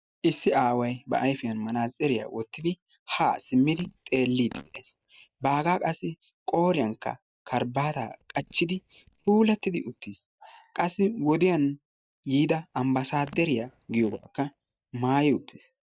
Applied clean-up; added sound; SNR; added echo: neural mask model DeepFilterNet 3.